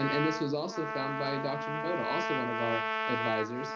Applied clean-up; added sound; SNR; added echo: none; Trumpet; 0 dB; none.